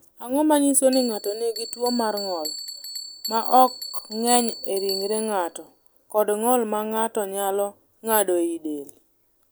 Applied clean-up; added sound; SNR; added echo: none; Bell; 14 dB; none.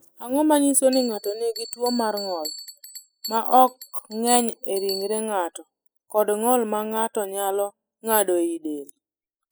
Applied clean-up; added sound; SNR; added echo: classical method spectral subtraction.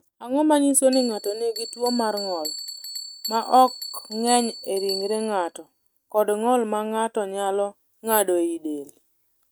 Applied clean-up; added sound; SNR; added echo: neural mask model RNNoise.